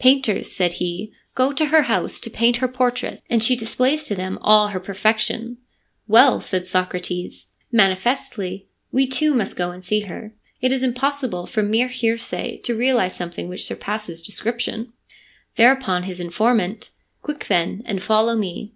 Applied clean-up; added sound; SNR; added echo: none; none; none; none.